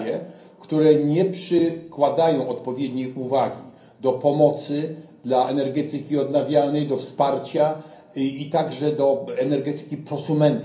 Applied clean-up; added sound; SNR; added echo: none; none; none; reverberation time 0.6 s.